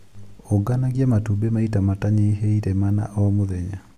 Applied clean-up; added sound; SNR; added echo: none; none; none; none.